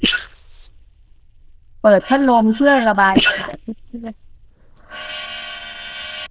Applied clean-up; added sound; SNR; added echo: neural diffusion model UNIVERSE++.